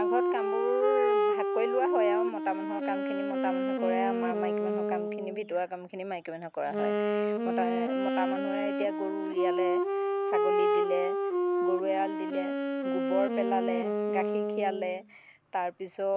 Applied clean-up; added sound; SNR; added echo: none; Wind instrument, woodwind instrument; -4 dB; none.